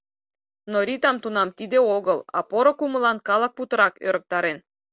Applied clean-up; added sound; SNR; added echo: none; none; none; none.